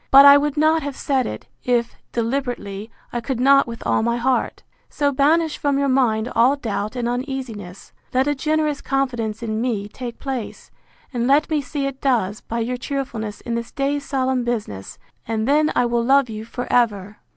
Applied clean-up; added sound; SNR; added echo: none; none; none; none.